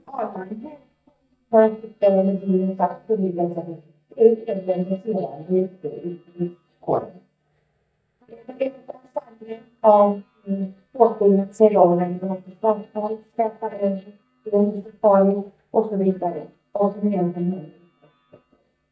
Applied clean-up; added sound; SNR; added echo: neural mask model DeepFilterNet 3.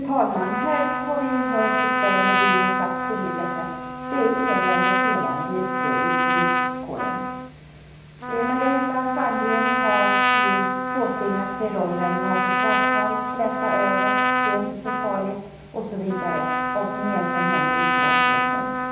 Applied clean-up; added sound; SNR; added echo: none; Trumpet; -4 dB; reverberation time 0.9 s.